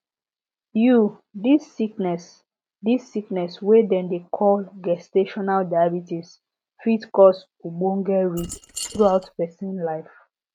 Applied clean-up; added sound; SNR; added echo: neural mask model RNNoise.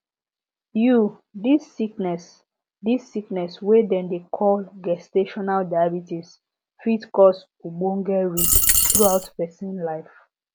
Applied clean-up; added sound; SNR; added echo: none; Coin (dropping); -4 dB; none.